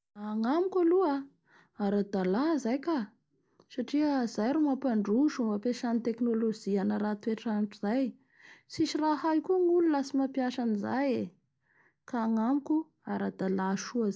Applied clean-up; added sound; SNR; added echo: none; none; none; none.